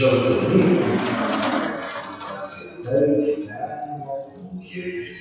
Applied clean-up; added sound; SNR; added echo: classical method WPE with log-MMSE.